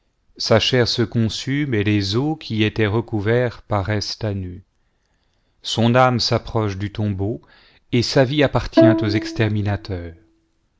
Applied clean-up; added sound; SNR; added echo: none; Bowed string instrument; 0 dB; none.